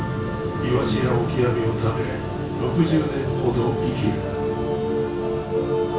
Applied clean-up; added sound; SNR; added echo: none; Mechanical fan; 8 dB; reverberation time 0.3 s.